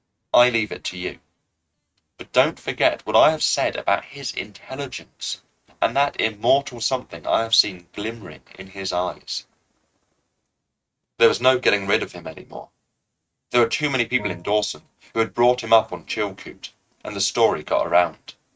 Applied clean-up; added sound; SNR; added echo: neural mask model RNNoise.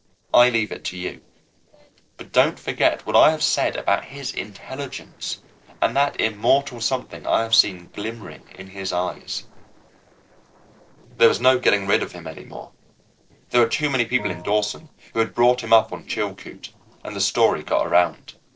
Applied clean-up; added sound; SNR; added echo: neural separator model SepFormer DNS4.